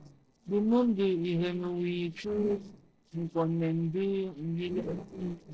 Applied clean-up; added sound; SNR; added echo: neural separator model SepFormer DNS4.